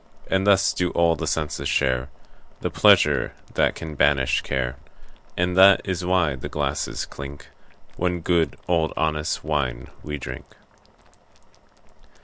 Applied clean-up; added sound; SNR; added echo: none; Boiling; 16 dB; none.